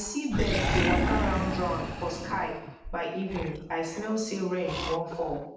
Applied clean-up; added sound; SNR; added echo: none; Animal; 1 dB; reverberation time 0.8 s.